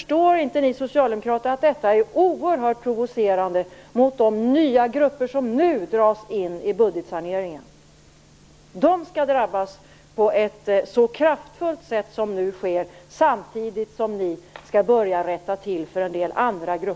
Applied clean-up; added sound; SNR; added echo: none; none; none; none.